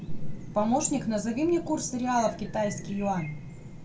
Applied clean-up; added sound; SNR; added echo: none; Chirp, tweet; 13 dB; reverberation time 0.2 s.